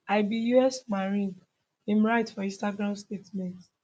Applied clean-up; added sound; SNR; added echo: none; none; none; none.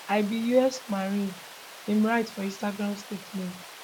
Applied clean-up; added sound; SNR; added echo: none; Water; 16 dB; none.